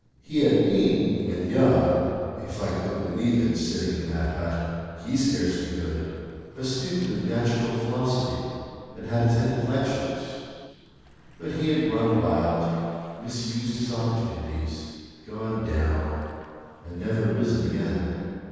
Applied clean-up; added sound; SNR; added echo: neural separator model SepFormer DNS4.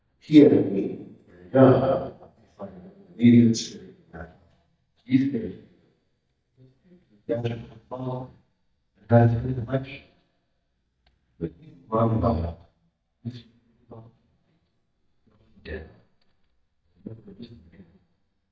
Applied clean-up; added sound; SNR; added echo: neural mask model DeepFilterNet 3.